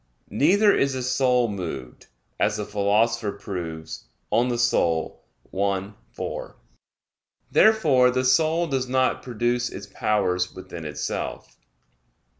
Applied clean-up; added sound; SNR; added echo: none; none; none; none.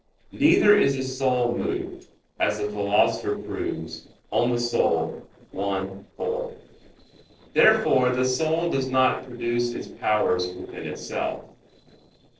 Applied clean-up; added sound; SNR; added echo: neural separator model SepFormer DNS4.